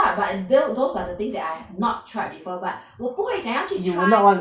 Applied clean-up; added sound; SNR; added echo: neural mask model Resemble Enhance denoiser.